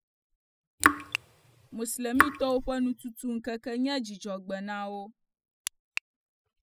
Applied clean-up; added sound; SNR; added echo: classical method spectral subtraction.